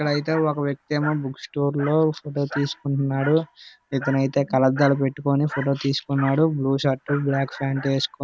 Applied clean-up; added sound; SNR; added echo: none; Dog; 16 dB; none.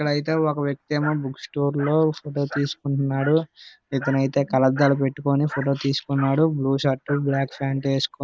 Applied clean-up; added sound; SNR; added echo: neural mask model Resemble Enhance denoiser.